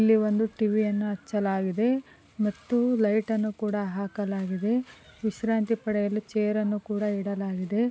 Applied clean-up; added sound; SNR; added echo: none; none; none; none.